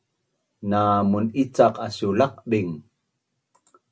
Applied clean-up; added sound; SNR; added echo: none; none; none; none.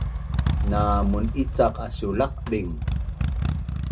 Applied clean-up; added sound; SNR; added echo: none; Motorcycle; -2 dB; none.